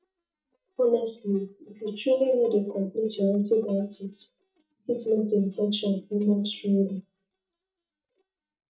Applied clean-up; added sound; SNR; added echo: neural mask model DeepFilterNet 3.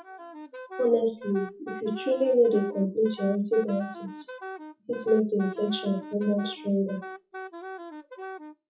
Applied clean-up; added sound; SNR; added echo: classical method WPE with log-MMSE.